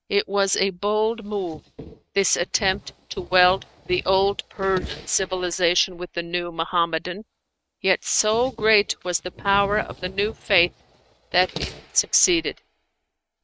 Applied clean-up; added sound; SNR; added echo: neural mask model RNNoise.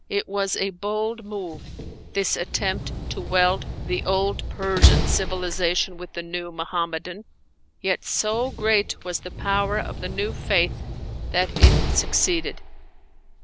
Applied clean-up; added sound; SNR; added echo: none; Slam; 0 dB; none.